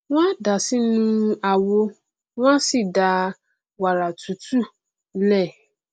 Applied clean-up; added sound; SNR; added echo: none; none; none; none.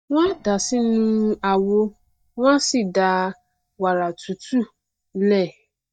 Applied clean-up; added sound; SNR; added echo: neural mask model DeepFilterNet 3.